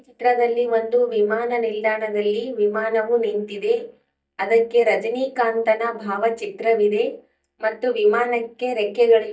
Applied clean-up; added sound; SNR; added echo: neural mask model DeepFilterNet 3.